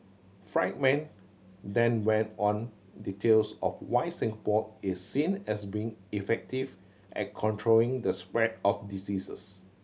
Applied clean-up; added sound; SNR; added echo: none; none; none; none.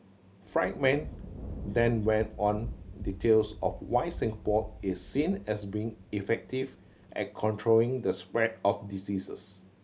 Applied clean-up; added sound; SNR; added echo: none; Thunder; 14 dB; none.